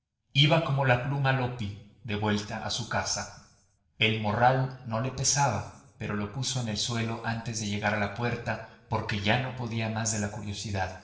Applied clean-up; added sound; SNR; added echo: none; none; none; reverberation time 0.8 s.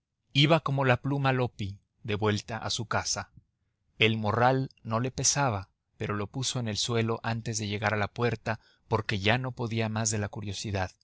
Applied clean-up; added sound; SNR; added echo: none; none; none; none.